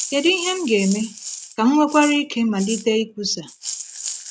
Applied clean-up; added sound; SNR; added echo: none; Rattle (instrument); 12 dB; none.